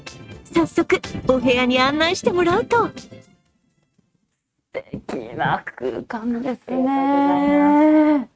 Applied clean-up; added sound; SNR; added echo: neural mask model RNNoise.